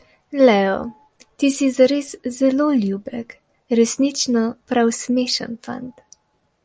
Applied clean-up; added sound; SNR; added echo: none; none; none; none.